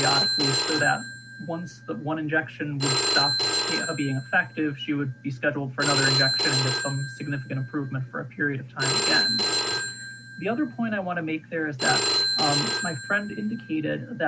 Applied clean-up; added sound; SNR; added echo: none; Telephone; 0 dB; none.